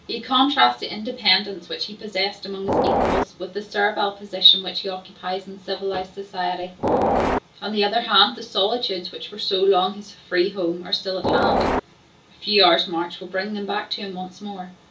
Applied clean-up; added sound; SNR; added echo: none; Train; -4 dB; reverberation time 0.2 s.